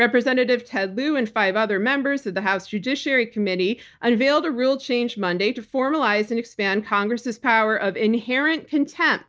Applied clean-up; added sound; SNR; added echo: none; none; none; none.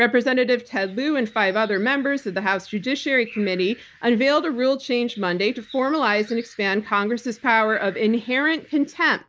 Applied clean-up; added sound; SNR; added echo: neural mask model Resemble Enhance denoiser.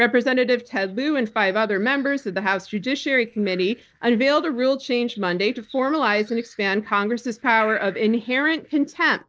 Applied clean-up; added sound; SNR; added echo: neural separator model SepFormer DNS4.